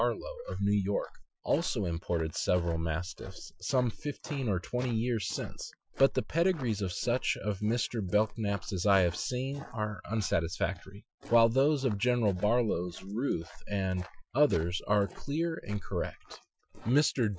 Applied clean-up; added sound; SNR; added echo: classical method Wiener filter.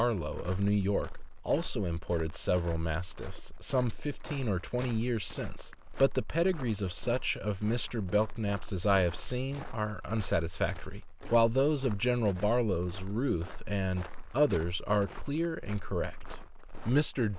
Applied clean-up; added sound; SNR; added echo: none; Walk, footsteps; 7 dB; none.